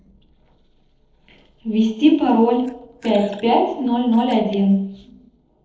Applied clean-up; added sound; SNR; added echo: neural separator model SepFormer DNS4.